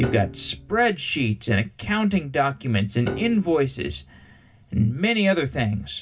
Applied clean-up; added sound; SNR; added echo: none; Piano; 15 dB; reverberation time 0.4 s.